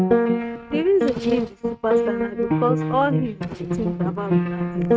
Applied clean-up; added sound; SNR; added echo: neural mask model RNNoise.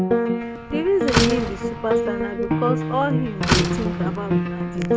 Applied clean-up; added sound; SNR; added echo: none; Slam + Piano; -4 dB; none.